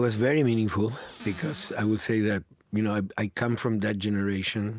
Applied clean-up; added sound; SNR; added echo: none; Squeak / Cupboard open or close; 15 dB; none.